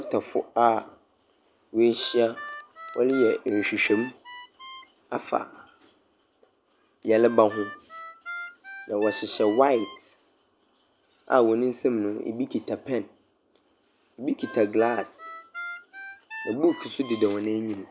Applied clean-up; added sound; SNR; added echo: none; Harmonica; 14 dB; none.